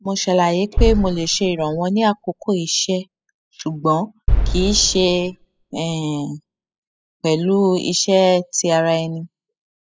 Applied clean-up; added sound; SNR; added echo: classical method spectral subtraction.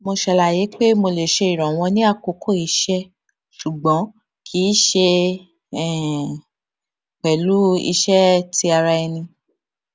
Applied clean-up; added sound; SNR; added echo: none; none; none; none.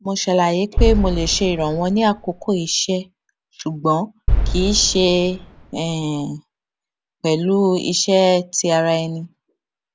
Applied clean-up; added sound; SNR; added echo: none; Boom; 2 dB; none.